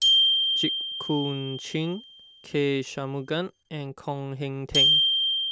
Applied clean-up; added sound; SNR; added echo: none; Glockenspiel; -5 dB; none.